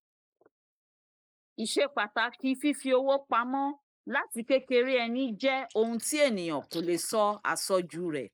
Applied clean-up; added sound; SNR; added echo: neural mask model Resemble Enhance denoiser.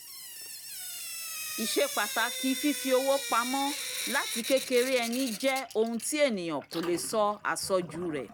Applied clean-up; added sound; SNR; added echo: none; Drip / Sink (filling or washing); 8 dB; none.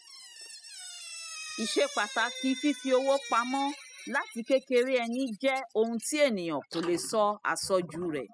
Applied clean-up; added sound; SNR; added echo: classical method spectral subtraction.